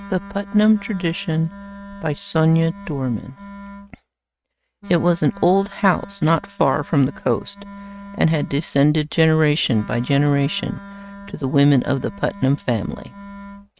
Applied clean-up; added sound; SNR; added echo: neural mask model RNNoise.